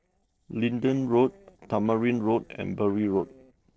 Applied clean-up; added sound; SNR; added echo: neural separator model SepFormer DNS4.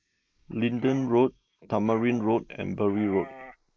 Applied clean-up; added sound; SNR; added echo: neural mask model Resemble Enhance denoiser.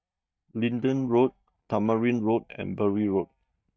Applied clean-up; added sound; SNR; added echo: neural mask model DeepFilterNet 3.